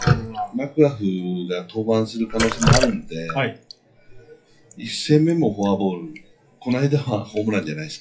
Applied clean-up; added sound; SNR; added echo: classical method WPE with log-MMSE.